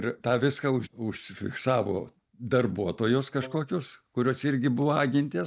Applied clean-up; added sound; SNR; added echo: neural mask model DeepFilterNet 3.